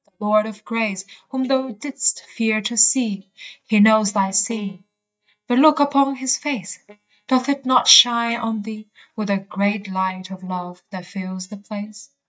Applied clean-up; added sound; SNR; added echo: neural mask model DeepFilterNet 3.